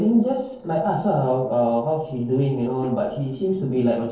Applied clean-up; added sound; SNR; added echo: neural separator model SepFormer DNS4.